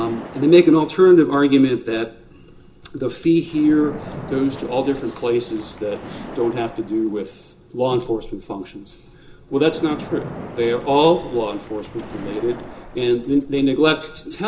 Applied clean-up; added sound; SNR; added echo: none; Splash, splatter; 18 dB; reverberation time 0.2 s.